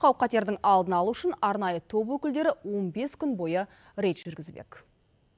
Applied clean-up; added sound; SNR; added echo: none; none; none; none.